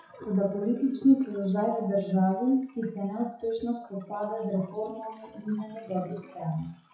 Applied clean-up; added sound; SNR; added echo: classical method WPE with log-MMSE.